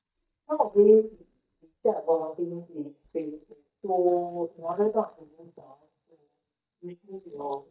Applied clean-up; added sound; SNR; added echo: neural mask model DeepFilterNet 3.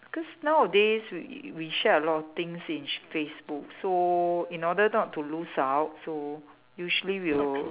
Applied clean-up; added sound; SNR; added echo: none; none; none; none.